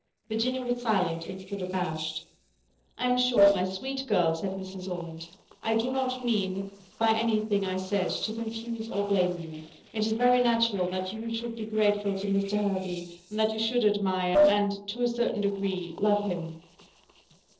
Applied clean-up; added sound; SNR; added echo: neural separator model SepFormer DNS4.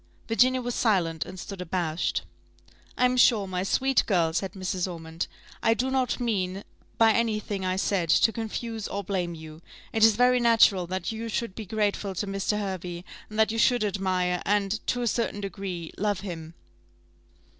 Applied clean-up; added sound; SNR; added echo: none; none; none; none.